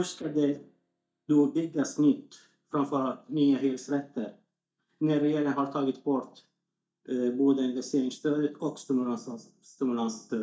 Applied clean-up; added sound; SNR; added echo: neural mask model DeepFilterNet 3.